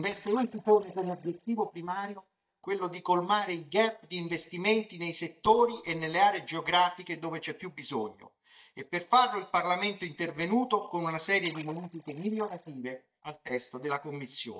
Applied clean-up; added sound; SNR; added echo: neural mask model DeepFilterNet 3.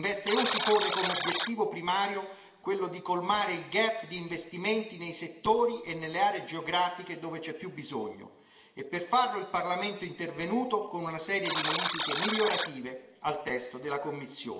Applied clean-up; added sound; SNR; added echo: none; Alarm; 1 dB; reverberation time 1.5 s.